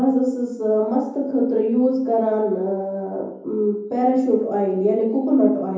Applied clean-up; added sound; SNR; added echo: none; none; none; reverberation time 0.9 s.